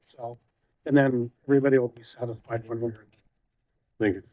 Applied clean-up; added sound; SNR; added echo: neural mask model DeepFilterNet 3.